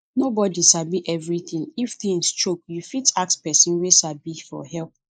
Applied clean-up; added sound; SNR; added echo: neural mask model Resemble Enhance denoiser.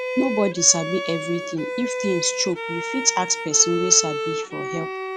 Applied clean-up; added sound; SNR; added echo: none; Bowed string instrument; 5 dB; none.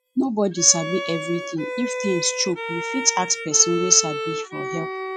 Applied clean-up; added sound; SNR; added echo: classical method Wiener filter.